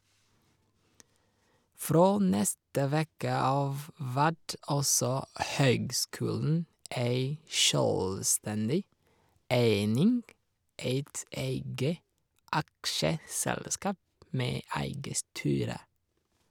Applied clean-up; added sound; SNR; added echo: none; none; none; none.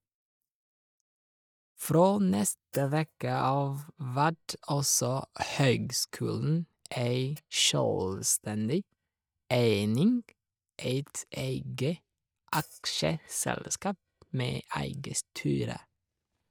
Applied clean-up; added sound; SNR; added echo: neural mask model DeepFilterNet 3.